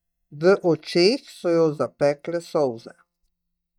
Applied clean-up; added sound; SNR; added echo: neural mask model DeepFilterNet 3.